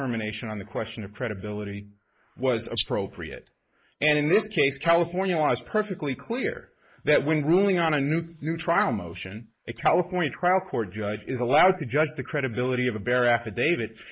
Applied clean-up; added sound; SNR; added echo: neural mask model Resemble Enhance denoiser.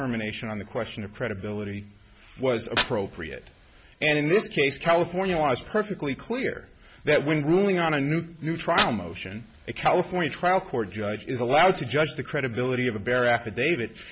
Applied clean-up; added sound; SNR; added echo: none; Fire; 15 dB; none.